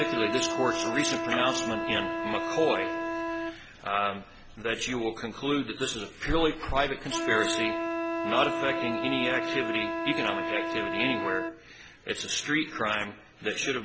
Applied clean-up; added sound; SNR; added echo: none; Wind instrument, woodwind instrument; 3 dB; none.